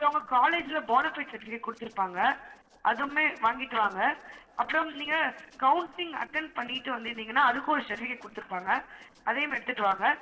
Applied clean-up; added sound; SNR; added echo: neural separator model SepFormer DNS4.